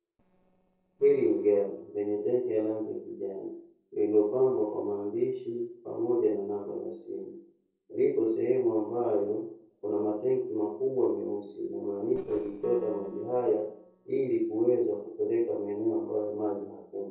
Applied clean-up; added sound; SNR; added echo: neural separator model SepFormer DNS4.